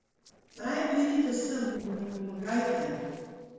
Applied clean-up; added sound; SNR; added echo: neural separator model SepFormer DNS4.